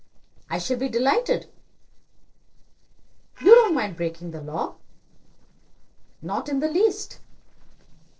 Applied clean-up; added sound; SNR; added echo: neural separator model SepFormer DNS4.